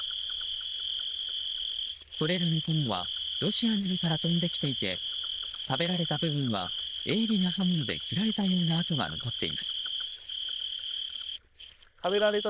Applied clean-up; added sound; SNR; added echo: neural diffusion model UNIVERSE++.